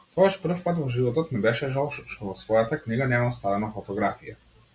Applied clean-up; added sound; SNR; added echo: none; none; none; none.